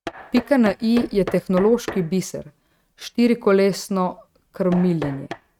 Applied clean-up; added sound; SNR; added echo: neural mask model RNNoise.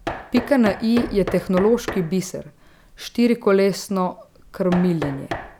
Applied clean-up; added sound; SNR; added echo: none; Knock; 12 dB; none.